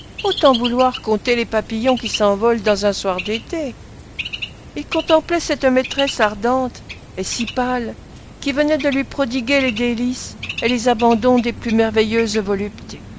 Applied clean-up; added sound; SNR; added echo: none; Bird; 13 dB; none.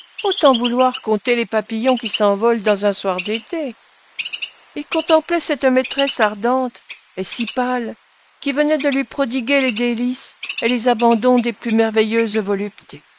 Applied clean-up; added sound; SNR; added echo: neural mask model Resemble Enhance denoiser.